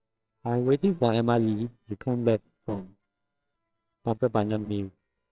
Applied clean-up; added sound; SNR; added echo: neural separator model SepFormer WHAMR!.